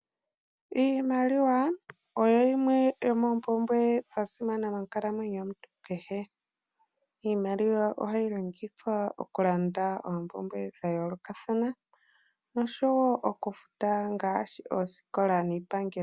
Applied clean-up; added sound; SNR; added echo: none; none; none; none.